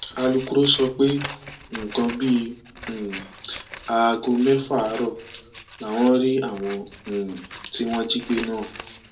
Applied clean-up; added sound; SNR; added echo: none; Scissors; 16 dB; reverberation time 0.2 s.